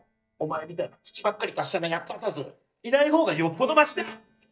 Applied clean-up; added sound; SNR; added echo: neural mask model DeepFilterNet 3.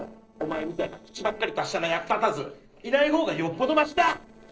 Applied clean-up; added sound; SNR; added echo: neural separator model SepFormer DNS4.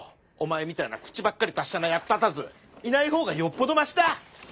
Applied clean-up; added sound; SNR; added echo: none; none; none; none.